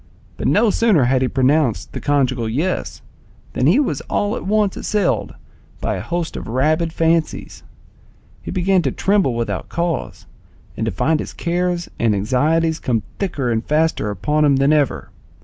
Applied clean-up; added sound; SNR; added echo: none; none; none; none.